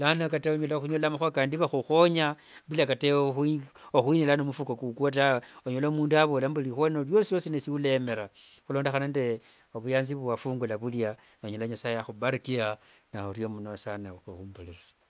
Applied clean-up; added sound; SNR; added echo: none; none; none; none.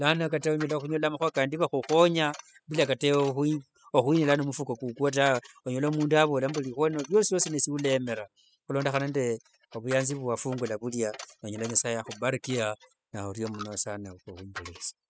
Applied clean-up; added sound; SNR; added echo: classical method spectral subtraction.